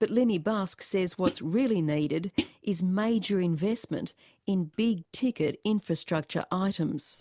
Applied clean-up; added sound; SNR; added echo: neural mask model Resemble Enhance denoiser.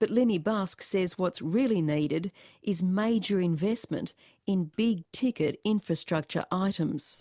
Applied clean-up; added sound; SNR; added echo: none; none; none; none.